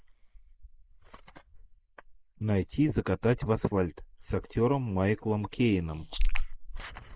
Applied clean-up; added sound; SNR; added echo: neural mask model Resemble Enhance denoiser.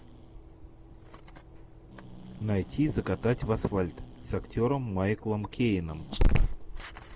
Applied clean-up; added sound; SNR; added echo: none; Growling; 0 dB; none.